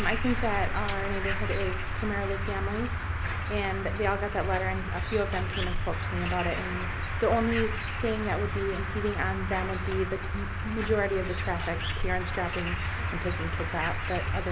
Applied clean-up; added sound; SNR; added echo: none; Bird; 6 dB; none.